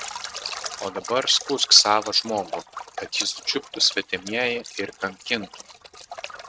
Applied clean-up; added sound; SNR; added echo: neural mask model RNNoise.